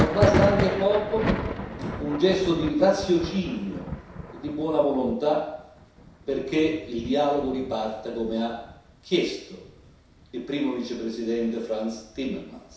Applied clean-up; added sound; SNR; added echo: none; Thunder; 6 dB; reverberation time 0.7 s.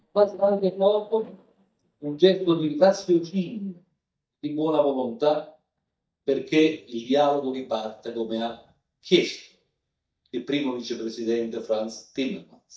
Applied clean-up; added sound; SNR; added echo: neural mask model DeepFilterNet 3.